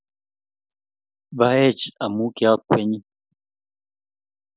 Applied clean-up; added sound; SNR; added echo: none; none; none; none.